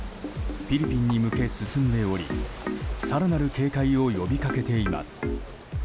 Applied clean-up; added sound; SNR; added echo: none; none; none; none.